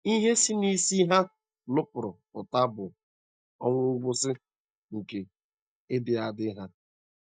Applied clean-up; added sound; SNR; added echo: neural mask model DeepFilterNet 3.